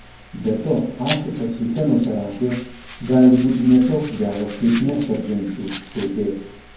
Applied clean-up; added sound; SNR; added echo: none; Domestic sounds, home sounds; 14 dB; reverberation time 0.9 s.